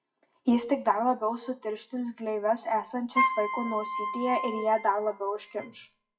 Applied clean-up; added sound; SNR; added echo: classical method WPE with log-MMSE.